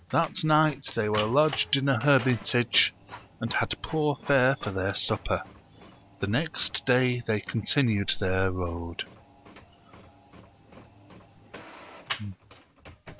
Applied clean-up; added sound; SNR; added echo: none; Printer; 17 dB; none.